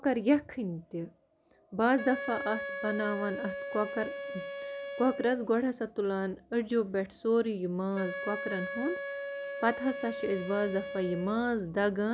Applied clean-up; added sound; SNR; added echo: none; Wind instrument, woodwind instrument; 9 dB; none.